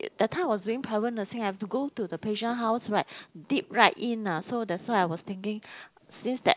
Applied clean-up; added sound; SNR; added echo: none; none; none; none.